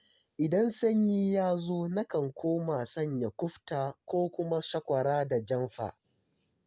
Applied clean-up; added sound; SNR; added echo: none; none; none; none.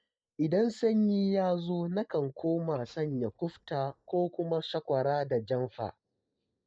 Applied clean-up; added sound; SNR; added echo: neural mask model DeepFilterNet 3.